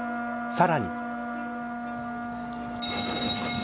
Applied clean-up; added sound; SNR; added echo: none; Wind instrument, woodwind instrument; 2 dB; none.